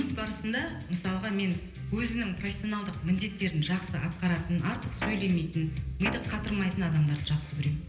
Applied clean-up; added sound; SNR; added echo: none; Guitar; 10 dB; reverberation time 1.4 s.